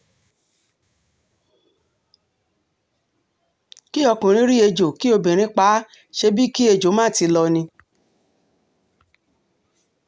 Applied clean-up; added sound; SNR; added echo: none; none; none; none.